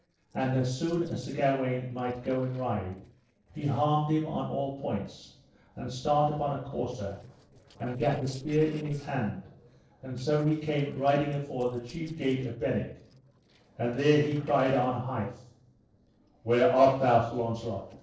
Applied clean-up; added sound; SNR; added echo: neural separator model SepFormer DNS4.